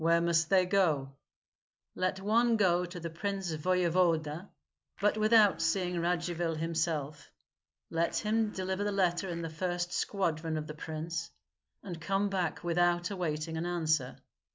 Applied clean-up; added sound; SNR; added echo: none; Domestic sounds, home sounds; 20 dB; none.